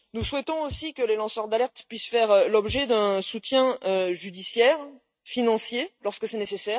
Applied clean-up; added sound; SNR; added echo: neural mask model RNNoise.